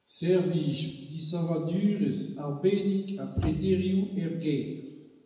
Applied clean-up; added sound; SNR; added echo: none; Bowed string instrument; 8 dB; reverberation time 1.0 s.